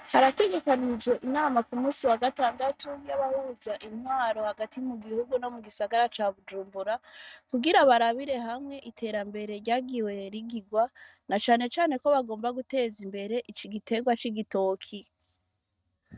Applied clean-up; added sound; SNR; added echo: neural mask model RNNoise.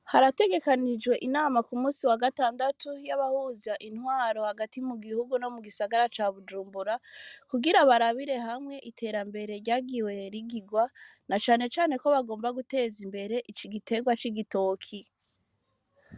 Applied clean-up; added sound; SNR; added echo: none; none; none; none.